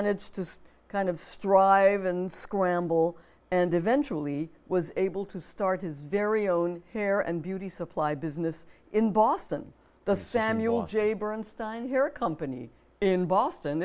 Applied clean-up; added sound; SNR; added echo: none; none; none; none.